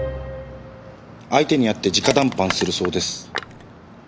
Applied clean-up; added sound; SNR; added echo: none; Crushing; 9 dB; none.